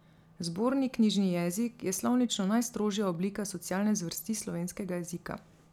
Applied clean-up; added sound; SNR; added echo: none; none; none; none.